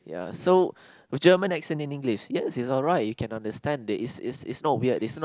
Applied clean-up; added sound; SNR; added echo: none; none; none; none.